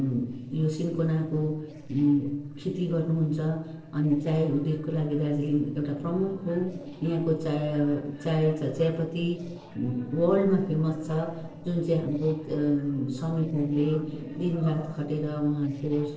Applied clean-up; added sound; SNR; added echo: neural separator model SepFormer DNS4.